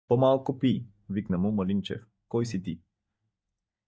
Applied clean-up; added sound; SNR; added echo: neural mask model DeepFilterNet 3.